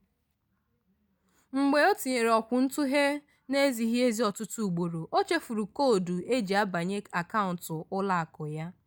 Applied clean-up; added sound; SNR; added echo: none; none; none; none.